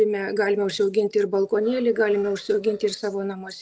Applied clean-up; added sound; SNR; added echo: neural separator model SepFormer DNS4.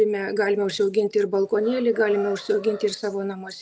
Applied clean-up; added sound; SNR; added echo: none; Chicken, rooster; 19 dB; none.